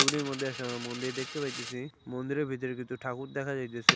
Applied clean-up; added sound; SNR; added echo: none; Coin (dropping); 0 dB; none.